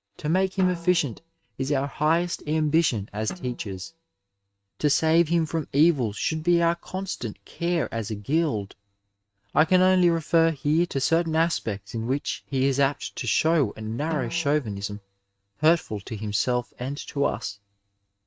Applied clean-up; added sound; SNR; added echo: neural mask model RNNoise.